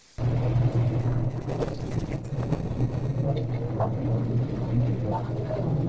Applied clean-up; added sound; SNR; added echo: neural separator model SepFormer DNS4.